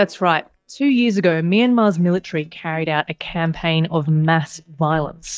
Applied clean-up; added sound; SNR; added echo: neural mask model DeepFilterNet 3.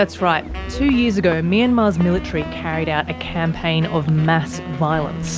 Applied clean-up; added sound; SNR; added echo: none; Wind instrument, woodwind instrument; 18 dB; none.